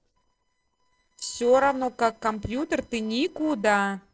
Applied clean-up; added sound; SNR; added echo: neural separator model SepFormer DNS4.